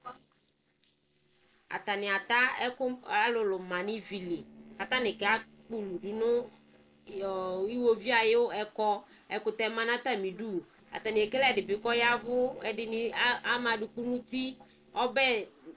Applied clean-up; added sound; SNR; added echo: neural separator model SepFormer DNS4.